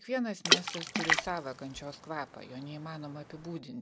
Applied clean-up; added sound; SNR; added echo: none; Water / Splash, splatter; -5 dB; none.